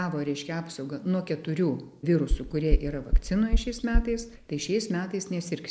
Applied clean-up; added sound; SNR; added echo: neural mask model Resemble Enhance denoiser.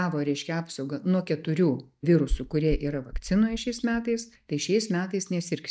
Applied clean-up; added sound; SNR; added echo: neural mask model DeepFilterNet 3.